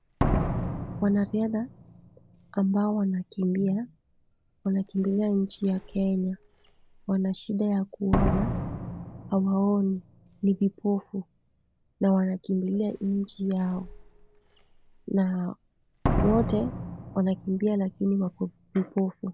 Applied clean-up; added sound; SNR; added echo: none; Slam; 7 dB; none.